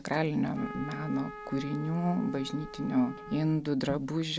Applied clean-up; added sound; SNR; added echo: none; Trumpet; 14 dB; none.